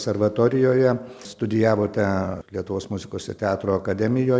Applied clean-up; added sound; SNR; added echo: none; none; none; none.